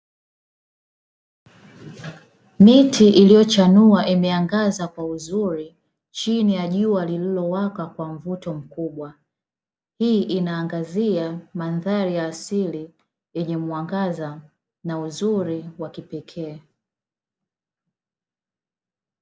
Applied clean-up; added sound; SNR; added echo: none; none; none; none.